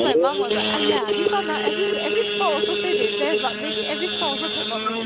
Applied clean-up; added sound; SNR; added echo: none; Idling / Sawing / Accelerating, revving, vroom; -4 dB; none.